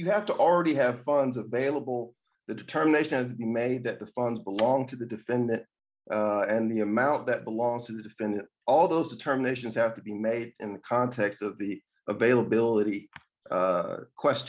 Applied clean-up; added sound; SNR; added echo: none; none; none; none.